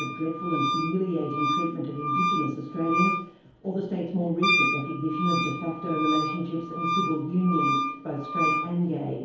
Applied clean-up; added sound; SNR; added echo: none; Wind instrument, woodwind instrument; 0 dB; reverberation time 2.2 s.